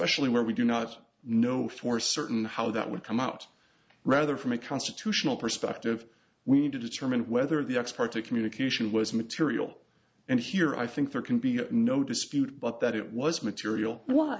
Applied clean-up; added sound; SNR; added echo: none; none; none; none.